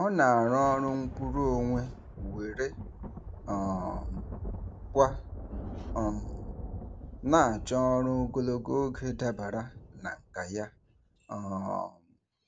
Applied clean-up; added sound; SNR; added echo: none; Thunder; 10 dB; none.